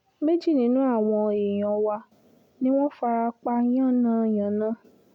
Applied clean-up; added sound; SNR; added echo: none; none; none; none.